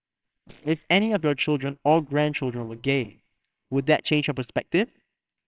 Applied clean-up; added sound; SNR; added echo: neural separator model SepFormer WHAMR!.